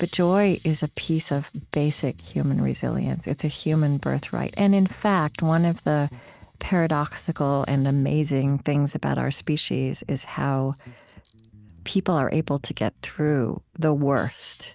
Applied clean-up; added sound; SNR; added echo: neural mask model RNNoise.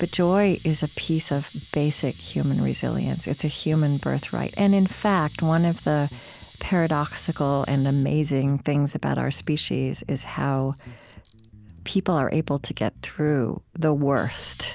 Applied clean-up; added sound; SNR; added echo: none; Camera + Bass guitar; 17 dB; none.